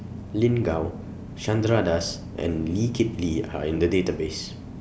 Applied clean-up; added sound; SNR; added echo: none; none; none; none.